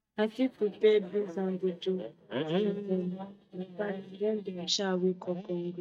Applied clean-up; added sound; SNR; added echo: neural mask model DeepFilterNet 3.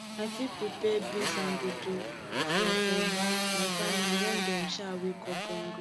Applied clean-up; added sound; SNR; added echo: none; Motorcycle; -3 dB; none.